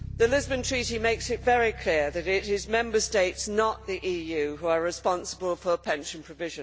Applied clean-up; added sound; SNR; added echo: none; Bass guitar; 16 dB; none.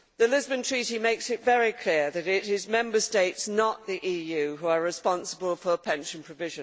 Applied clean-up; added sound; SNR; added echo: none; none; none; none.